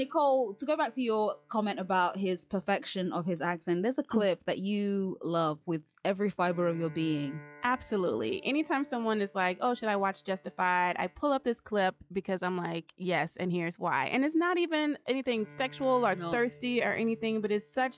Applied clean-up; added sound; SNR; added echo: classical method log-MMSE.